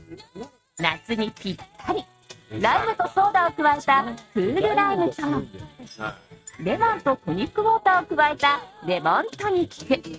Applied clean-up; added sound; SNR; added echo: neural mask model RNNoise.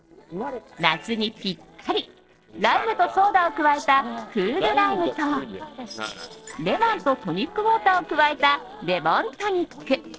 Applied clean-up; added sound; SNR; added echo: neural separator model SepFormer DNS4.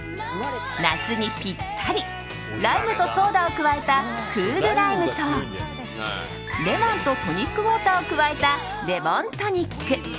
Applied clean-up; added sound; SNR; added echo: none; none; none; none.